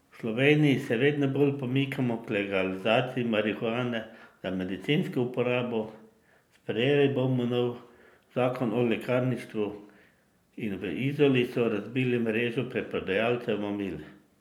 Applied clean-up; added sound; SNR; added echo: none; none; none; none.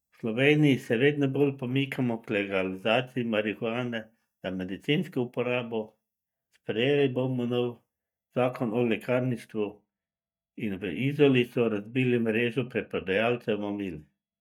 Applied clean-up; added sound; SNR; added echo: neural mask model DeepFilterNet 3.